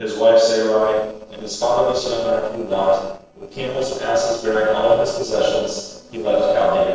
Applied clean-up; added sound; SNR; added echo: neural separator model SepFormer DNS4.